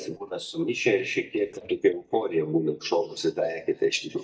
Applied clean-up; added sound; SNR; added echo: neural mask model DeepFilterNet 3.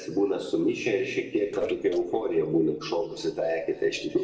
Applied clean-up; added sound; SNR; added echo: neural separator model SepFormer DNS4.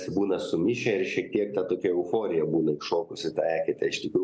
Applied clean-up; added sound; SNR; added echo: none; none; none; none.